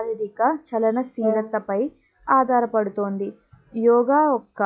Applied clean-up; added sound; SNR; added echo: classical method log-MMSE.